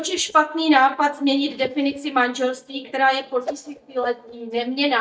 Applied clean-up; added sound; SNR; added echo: neural mask model DeepFilterNet 3.